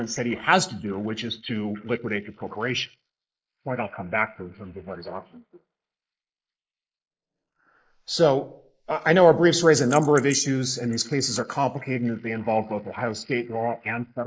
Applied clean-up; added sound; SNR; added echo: neural mask model Resemble Enhance denoiser.